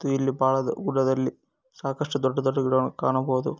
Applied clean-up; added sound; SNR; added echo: none; none; none; none.